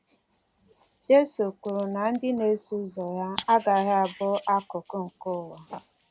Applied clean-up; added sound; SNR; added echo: none; Dog; 19 dB; none.